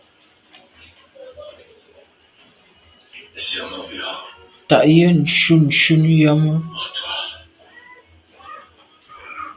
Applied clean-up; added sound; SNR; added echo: none; none; none; none.